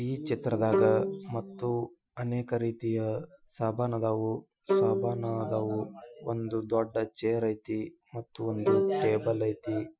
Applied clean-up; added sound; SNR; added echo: classical method Wiener filter.